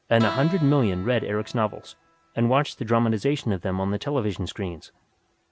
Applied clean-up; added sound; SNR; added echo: none; Keyboard (musical); 15 dB; none.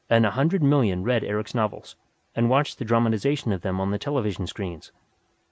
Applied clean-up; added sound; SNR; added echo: none; none; none; none.